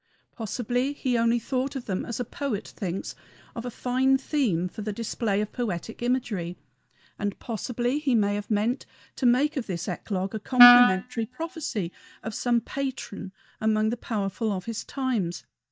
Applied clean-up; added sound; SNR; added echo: neural mask model DeepFilterNet 3.